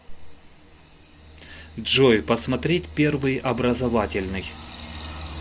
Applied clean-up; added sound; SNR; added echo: none; none; none; none.